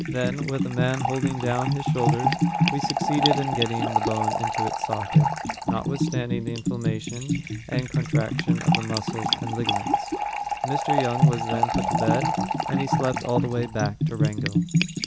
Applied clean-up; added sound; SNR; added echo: none; Fill (with liquid) / Trickle, dribble + Bathtub (filling or washing) / Gurgling; -4 dB; none.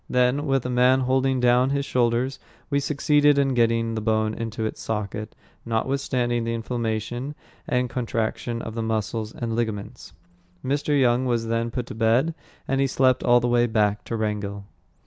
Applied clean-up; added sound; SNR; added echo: none; none; none; none.